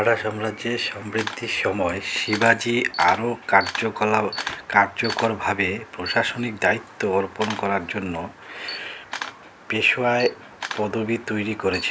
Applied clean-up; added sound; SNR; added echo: none; Camera; 13 dB; none.